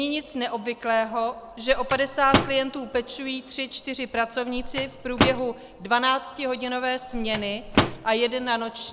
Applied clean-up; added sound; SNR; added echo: none; Microwave oven; 4 dB; none.